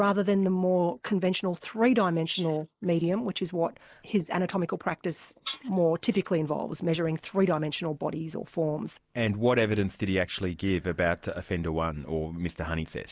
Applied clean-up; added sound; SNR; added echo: neural mask model Resemble Enhance denoiser.